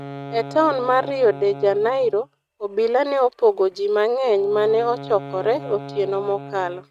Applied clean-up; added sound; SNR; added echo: neural mask model RNNoise.